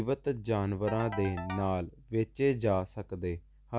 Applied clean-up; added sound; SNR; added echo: none; Ringtone / Keyboard (musical); 13 dB; none.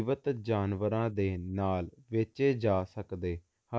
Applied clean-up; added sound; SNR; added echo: neural mask model Resemble Enhance denoiser.